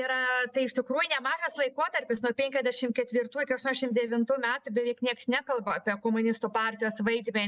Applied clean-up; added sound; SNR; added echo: none; none; none; none.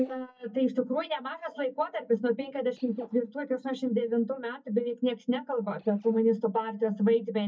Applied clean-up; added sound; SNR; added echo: neural mask model DeepFilterNet 3.